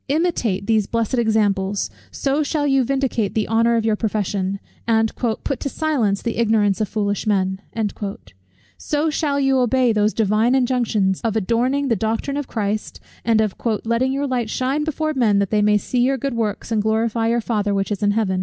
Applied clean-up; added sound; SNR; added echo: none; none; none; none.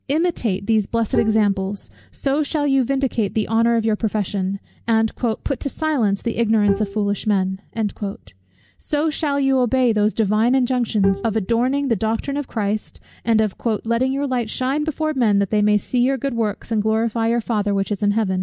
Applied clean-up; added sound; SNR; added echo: none; Bowed string instrument; 10 dB; none.